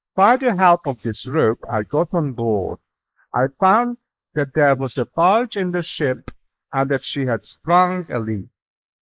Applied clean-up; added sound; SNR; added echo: neural mask model Resemble Enhance denoiser.